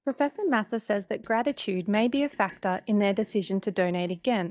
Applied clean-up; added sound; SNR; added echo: neural mask model DeepFilterNet 3.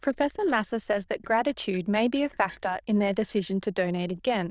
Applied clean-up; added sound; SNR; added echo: neural diffusion model UNIVERSE++.